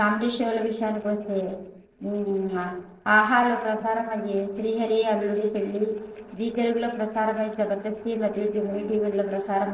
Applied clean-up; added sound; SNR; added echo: neural separator model SepFormer DNS4.